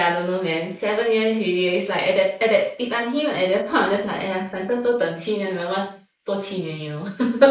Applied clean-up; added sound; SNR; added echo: neural mask model Resemble Enhance denoiser.